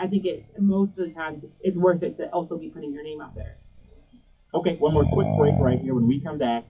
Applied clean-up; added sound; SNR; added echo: classical method WPE with log-MMSE.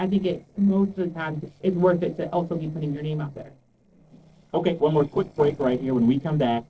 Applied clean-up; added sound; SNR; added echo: neural separator model SepFormer DNS4.